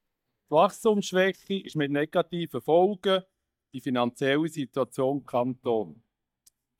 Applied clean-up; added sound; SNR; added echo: neural mask model DeepFilterNet 3.